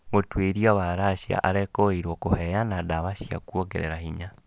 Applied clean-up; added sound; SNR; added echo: none; none; none; none.